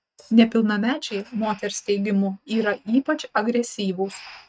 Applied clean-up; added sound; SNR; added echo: neural mask model RNNoise.